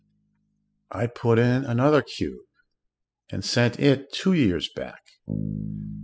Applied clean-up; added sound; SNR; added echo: classical method spectral subtraction.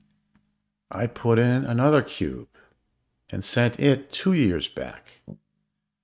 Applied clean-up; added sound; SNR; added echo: neural mask model RNNoise.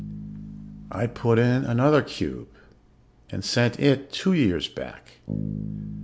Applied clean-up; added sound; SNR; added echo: none; Bass guitar; 13 dB; none.